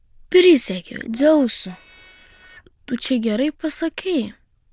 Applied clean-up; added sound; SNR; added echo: neural diffusion model UNIVERSE++.